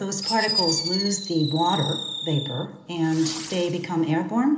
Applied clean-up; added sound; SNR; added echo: none; Fireworks; 7 dB; reverberation time 0.8 s.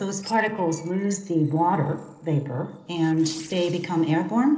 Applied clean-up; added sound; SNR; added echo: neural separator model SepFormer DNS4.